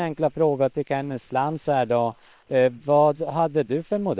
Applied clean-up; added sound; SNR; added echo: neural separator model SepFormer WHAM!.